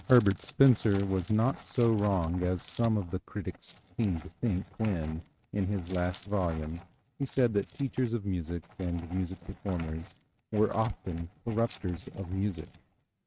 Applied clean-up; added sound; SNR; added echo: neural mask model RNNoise.